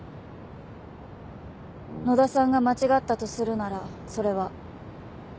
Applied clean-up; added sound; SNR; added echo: none; Brass instrument; 17 dB; none.